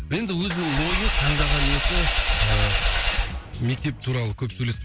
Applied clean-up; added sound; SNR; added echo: none; Engine / Vehicle; -3 dB; none.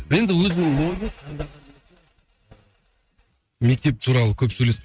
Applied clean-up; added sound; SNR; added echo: neural mask model RNNoise.